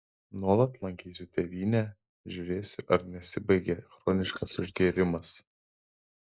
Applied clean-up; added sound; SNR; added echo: neural mask model Resemble Enhance denoiser.